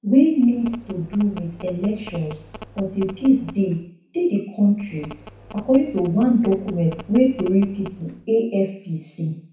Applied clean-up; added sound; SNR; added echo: none; Telephone; 19 dB; reverberation time 0.6 s.